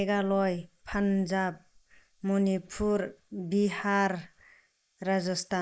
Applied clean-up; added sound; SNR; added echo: neural mask model Resemble Enhance denoiser.